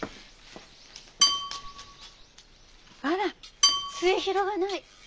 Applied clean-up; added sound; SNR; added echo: none; Dishes, pots, and pans / Glass / Bell; -3 dB; none.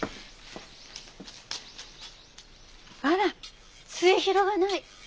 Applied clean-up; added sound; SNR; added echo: none; none; none; none.